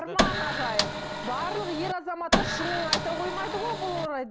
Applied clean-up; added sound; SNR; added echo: none; Printer; -3 dB; none.